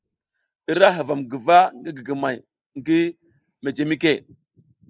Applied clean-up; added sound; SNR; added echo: neural mask model Resemble Enhance denoiser.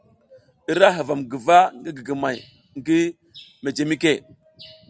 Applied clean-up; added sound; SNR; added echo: none; none; none; none.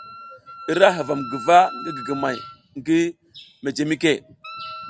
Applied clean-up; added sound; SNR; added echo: none; Wind instrument, woodwind instrument; 15 dB; none.